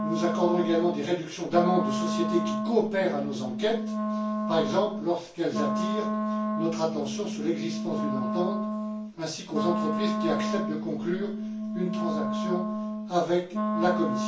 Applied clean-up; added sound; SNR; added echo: none; Wind instrument, woodwind instrument; 0 dB; reverberation time 0.3 s.